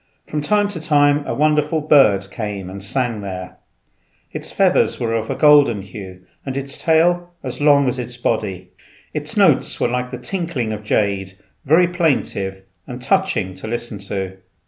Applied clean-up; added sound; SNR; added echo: none; none; none; none.